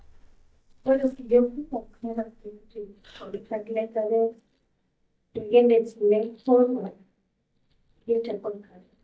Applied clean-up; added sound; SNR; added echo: neural mask model DeepFilterNet 3.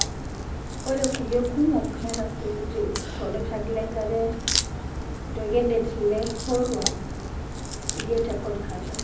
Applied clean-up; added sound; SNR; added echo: none; Crack; 3 dB; reverberation time 0.6 s.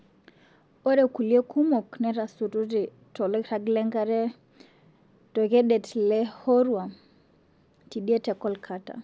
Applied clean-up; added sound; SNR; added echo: none; none; none; none.